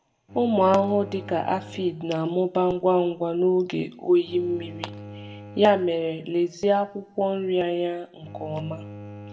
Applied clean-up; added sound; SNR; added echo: none; Bowed string instrument; 18 dB; reverberation time 0.6 s.